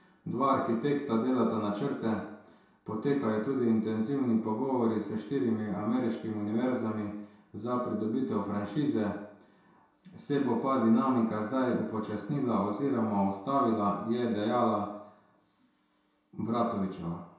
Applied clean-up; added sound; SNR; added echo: none; none; none; reverberation time 0.7 s.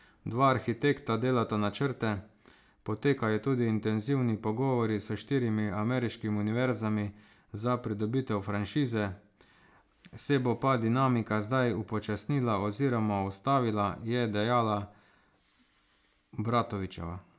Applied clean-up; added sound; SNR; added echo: none; none; none; none.